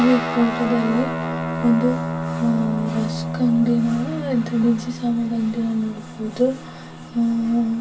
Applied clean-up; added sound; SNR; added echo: none; Guitar; 6 dB; reverberation time 0.2 s.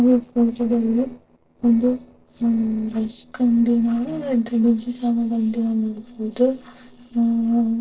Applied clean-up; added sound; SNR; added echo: neural separator model SepFormer DNS4.